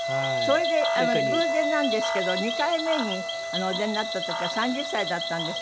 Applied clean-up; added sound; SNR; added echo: none; Wind instrument, woodwind instrument + Cricket / Frog; -1 dB; none.